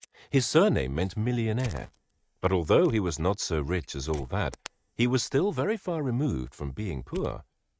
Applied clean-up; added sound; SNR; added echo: neural mask model RNNoise.